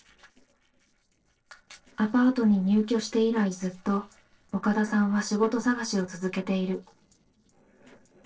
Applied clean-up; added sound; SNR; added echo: neural separator model SepFormer DNS4.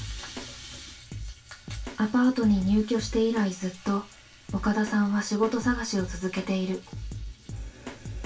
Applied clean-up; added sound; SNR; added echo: none; Drum kit; 12 dB; reverberation time 0.2 s.